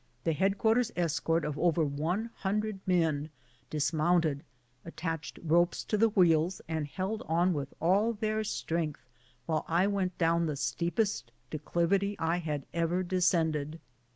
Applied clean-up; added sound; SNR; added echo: none; none; none; none.